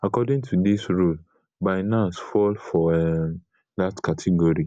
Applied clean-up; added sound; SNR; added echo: none; none; none; none.